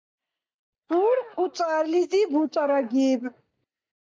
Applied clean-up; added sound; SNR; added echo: neural mask model DeepFilterNet 3.